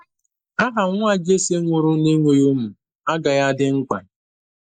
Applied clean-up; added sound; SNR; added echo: neural mask model Resemble Enhance denoiser.